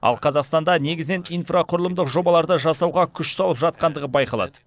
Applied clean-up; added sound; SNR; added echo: neural separator model SepFormer DNS4.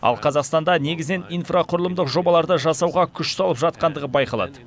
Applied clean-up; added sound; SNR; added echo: none; none; none; none.